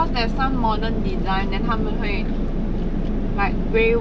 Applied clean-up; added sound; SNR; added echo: none; none; none; none.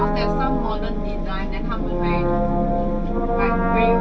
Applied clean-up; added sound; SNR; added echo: none; Brass instrument; 0 dB; reverberation time 0.2 s.